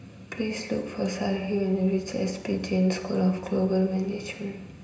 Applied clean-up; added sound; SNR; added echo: none; none; none; reverberation time 0.9 s.